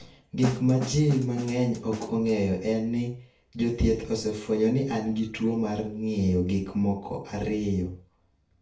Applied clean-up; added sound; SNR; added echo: none; Snare drum; 11 dB; reverberation time 0.4 s.